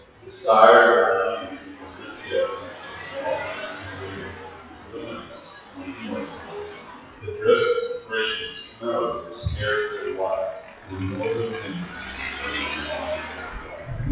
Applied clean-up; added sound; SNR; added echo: classical method WPE with log-MMSE.